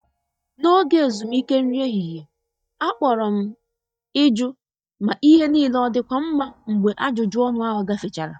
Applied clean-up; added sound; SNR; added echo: neural mask model DeepFilterNet 3.